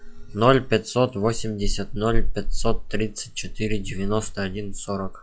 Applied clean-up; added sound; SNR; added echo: classical method log-MMSE.